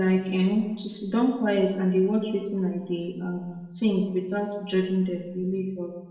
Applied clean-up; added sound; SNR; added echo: none; none; none; reverberation time 1.0 s.